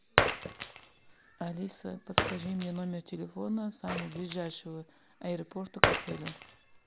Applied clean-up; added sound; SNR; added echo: none; Shatter; -4 dB; none.